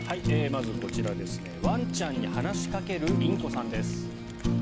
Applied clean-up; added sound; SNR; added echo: none; Fire; -3 dB; none.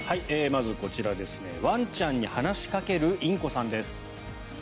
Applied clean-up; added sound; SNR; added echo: none; none; none; none.